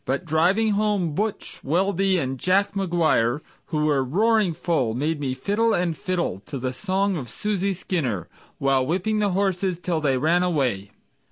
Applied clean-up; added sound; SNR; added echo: none; none; none; none.